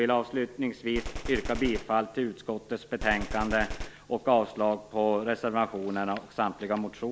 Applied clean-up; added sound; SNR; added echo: none; Gunshot, gunfire; 8 dB; none.